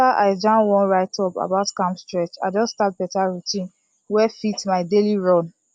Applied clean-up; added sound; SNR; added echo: none; none; none; none.